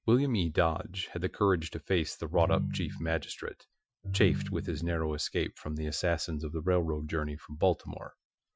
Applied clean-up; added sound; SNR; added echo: classical method Wiener filter.